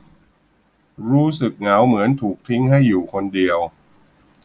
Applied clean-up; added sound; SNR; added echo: none; none; none; none.